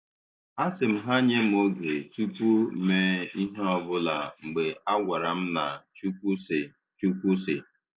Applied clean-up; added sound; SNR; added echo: neural mask model Resemble Enhance denoiser.